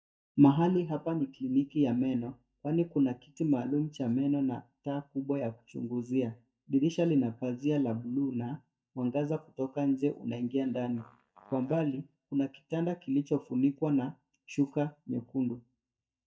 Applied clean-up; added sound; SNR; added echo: neural mask model DeepFilterNet 3.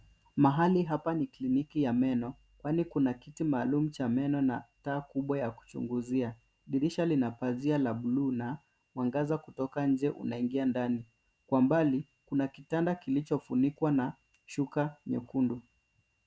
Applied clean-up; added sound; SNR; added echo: none; none; none; none.